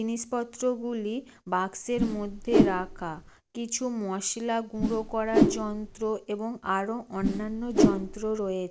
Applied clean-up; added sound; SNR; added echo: none; Whoosh, swoosh, swish; -3 dB; none.